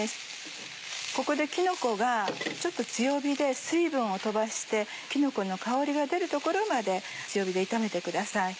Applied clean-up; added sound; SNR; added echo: none; none; none; none.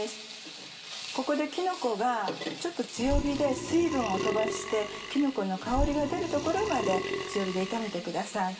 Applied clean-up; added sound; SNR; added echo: none; Burping, eructation; 4 dB; reverberation time 2.8 s.